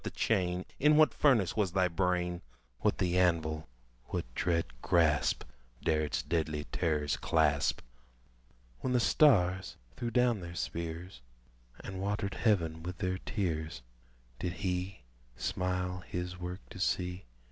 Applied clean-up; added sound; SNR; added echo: none; none; none; none.